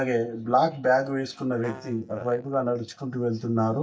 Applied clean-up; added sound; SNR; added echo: neural mask model DeepFilterNet 3.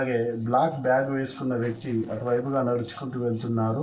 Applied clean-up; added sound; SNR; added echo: neural separator model SepFormer DNS4.